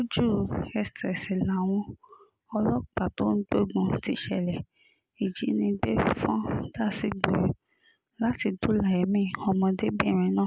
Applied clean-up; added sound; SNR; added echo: none; none; none; none.